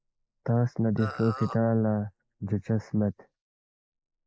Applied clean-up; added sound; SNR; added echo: neural mask model Resemble Enhance denoiser.